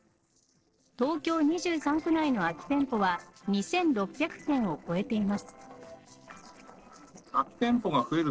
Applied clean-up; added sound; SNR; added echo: neural separator model SepFormer DNS4.